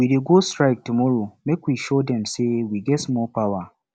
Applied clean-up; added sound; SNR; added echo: none; none; none; none.